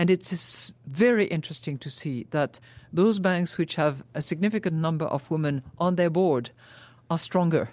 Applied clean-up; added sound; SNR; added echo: none; none; none; none.